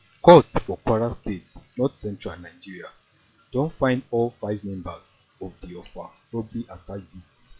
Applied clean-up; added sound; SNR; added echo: classical method log-MMSE.